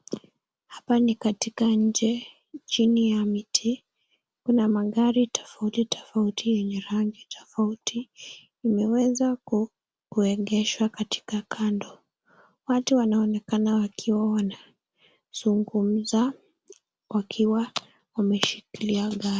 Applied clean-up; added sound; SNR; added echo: none; none; none; none.